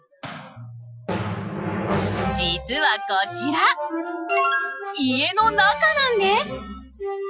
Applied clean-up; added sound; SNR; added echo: classical method Wiener filter.